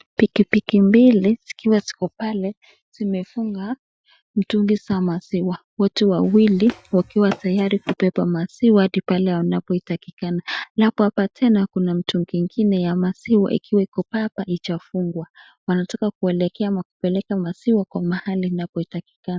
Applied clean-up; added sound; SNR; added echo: classical method Wiener filter.